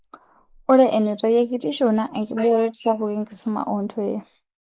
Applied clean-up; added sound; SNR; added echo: neural mask model Resemble Enhance denoiser.